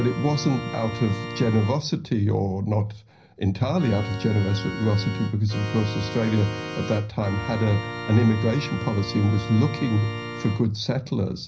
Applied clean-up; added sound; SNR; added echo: none; Organ; 11 dB; reverberation time 0.5 s.